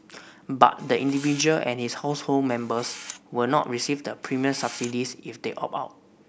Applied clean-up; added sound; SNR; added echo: none; Camera; 19 dB; none.